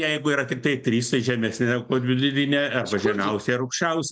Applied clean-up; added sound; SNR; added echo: none; none; none; none.